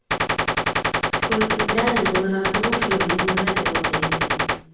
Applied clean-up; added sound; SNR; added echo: none; Gunshot, gunfire; -5 dB; reverberation time 1.1 s.